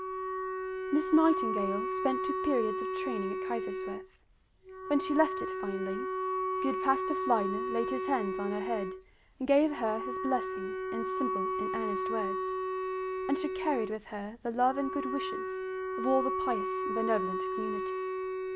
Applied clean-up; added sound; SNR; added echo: none; Wind instrument, woodwind instrument; 1 dB; none.